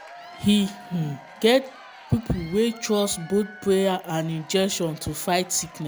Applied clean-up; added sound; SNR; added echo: none; Applause / Crowd / Cheering; 20 dB; none.